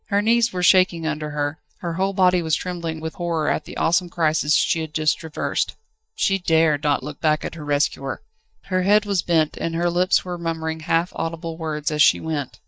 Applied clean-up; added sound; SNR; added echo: neural mask model DeepFilterNet 3.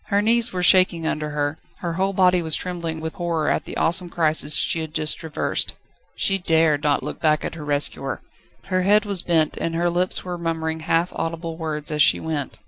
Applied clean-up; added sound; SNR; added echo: none; none; none; none.